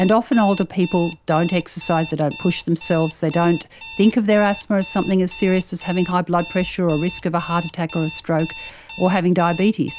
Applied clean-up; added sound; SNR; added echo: none; Alarm; 14 dB; none.